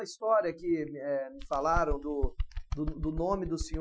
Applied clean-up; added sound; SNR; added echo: classical method Wiener filter.